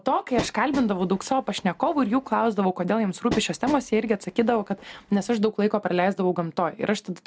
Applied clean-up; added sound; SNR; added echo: none; Train; 13 dB; none.